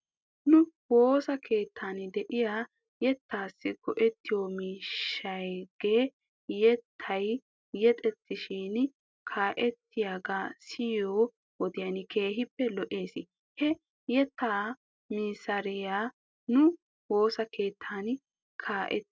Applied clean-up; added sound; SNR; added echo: none; none; none; none.